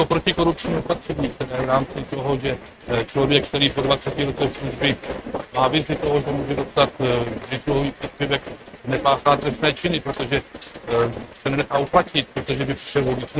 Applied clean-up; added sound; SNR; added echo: neural mask model RNNoise.